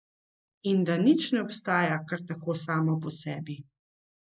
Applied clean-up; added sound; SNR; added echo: neural mask model Resemble Enhance denoiser.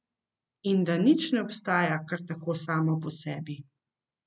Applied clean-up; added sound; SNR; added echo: none; none; none; none.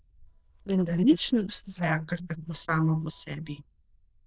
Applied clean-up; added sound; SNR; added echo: neural diffusion model UNIVERSE++.